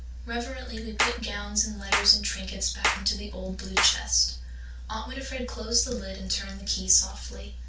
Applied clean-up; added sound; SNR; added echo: none; Clapping; 3 dB; reverberation time 0.3 s.